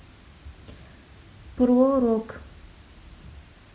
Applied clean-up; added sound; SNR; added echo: none; none; none; none.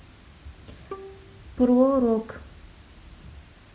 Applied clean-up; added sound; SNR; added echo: none; Bowed string instrument; 20 dB; none.